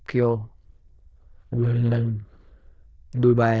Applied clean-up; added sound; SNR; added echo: neural diffusion model UNIVERSE++.